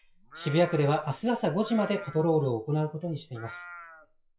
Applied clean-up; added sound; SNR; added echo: classical method WPE with log-MMSE.